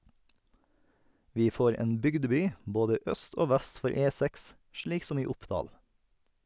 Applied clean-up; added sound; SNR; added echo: none; none; none; none.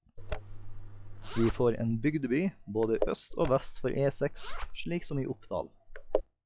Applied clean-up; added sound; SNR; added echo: classical method log-MMSE.